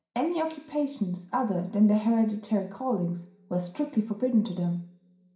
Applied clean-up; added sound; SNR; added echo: none; none; none; reverberation time 0.5 s.